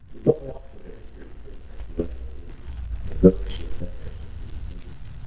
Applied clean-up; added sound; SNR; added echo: neural mask model DeepFilterNet 3.